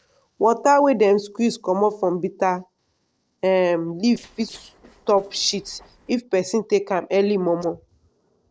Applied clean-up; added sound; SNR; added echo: neural separator model SepFormer DNS4.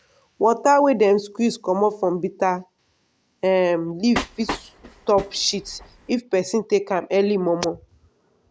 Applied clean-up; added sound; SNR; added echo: none; Train; 11 dB; none.